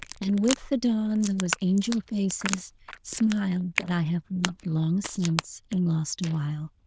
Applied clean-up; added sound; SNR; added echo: neural diffusion model UNIVERSE++.